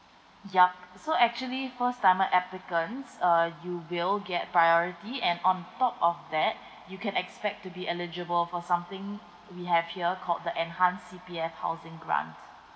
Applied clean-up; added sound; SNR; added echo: none; none; none; none.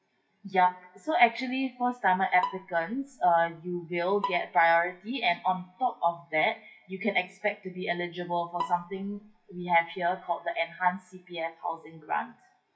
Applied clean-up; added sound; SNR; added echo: classical method WPE with log-MMSE.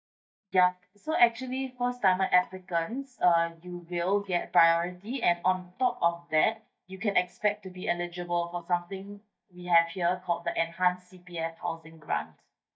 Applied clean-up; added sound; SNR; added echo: neural mask model DeepFilterNet 3.